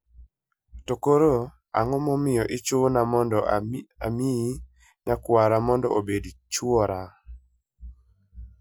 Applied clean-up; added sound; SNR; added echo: none; none; none; none.